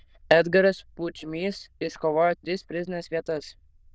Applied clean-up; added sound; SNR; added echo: neural diffusion model UNIVERSE++.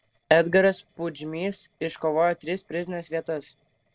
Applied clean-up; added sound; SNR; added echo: neural separator model SepFormer DNS4.